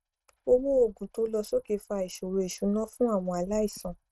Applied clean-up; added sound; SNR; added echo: neural mask model RNNoise.